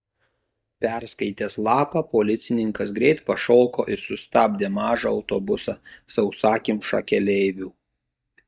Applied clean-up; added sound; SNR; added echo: neural mask model DeepFilterNet 3.